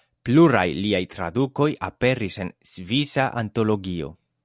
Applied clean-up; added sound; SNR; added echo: none; none; none; none.